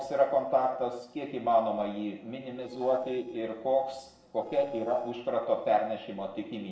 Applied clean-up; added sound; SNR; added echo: neural separator model SepFormer DNS4.